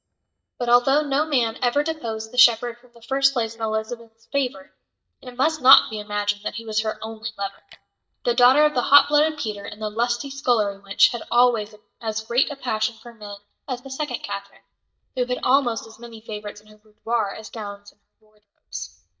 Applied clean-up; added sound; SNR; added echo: neural mask model DeepFilterNet 3.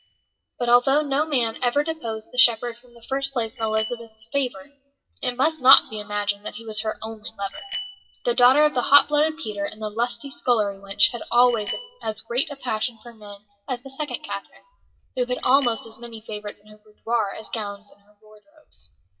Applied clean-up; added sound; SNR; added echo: classical method WPE with log-MMSE.